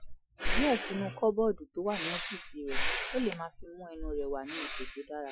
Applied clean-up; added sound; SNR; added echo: classical method Wiener filter.